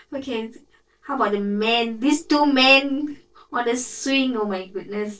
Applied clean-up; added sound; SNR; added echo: neural separator model SepFormer DNS4.